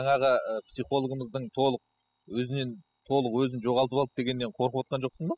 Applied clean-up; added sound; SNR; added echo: classical method spectral subtraction.